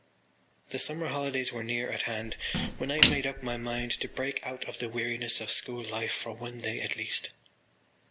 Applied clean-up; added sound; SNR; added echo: none; Splash, splatter; 0 dB; none.